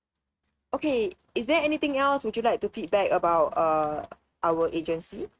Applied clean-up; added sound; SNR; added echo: neural mask model RNNoise.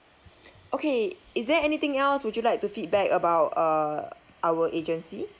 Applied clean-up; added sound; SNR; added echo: none; none; none; none.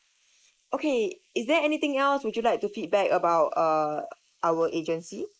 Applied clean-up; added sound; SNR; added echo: neural mask model Resemble Enhance denoiser.